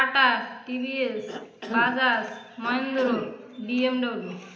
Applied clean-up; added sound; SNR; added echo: none; Cough; 9 dB; reverberation time 0.9 s.